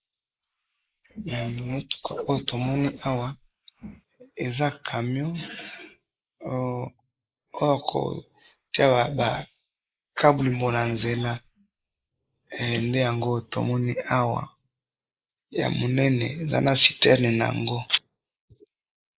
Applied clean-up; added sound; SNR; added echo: neural mask model Resemble Enhance denoiser.